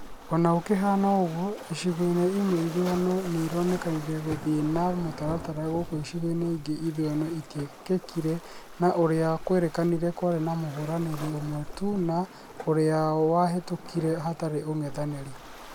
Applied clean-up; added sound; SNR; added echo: none; Waves, surf; 13 dB; none.